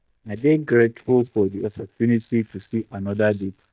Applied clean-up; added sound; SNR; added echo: neural mask model DeepFilterNet 3.